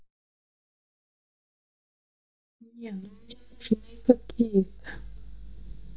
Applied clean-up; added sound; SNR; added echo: neural mask model DeepFilterNet 3.